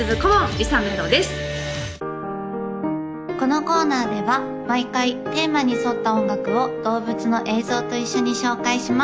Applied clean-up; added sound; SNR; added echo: none; none; none; none.